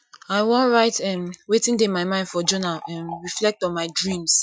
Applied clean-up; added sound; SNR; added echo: classical method Wiener filter.